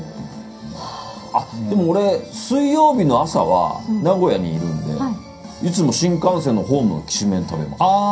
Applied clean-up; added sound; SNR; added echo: none; none; none; reverberation time 0.3 s.